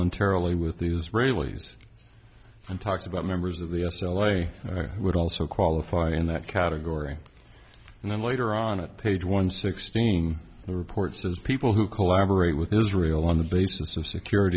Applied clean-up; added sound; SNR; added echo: none; none; none; none.